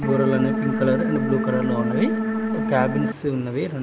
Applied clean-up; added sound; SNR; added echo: none; Organ; 0 dB; none.